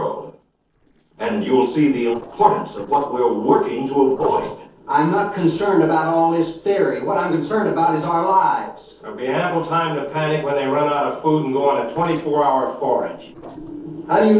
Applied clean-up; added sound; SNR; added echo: neural separator model SepFormer DNS4.